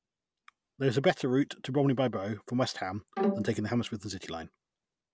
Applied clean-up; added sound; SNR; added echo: none; Bowed string instrument; 2 dB; none.